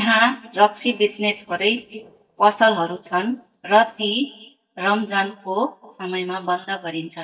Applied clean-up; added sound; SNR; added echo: neural mask model DeepFilterNet 3.